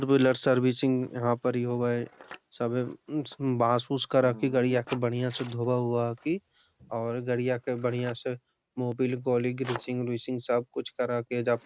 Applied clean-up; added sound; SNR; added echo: neural mask model RNNoise.